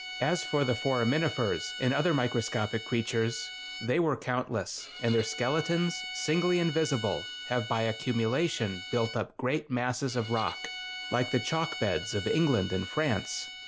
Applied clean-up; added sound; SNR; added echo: none; Bowed string instrument; 11 dB; none.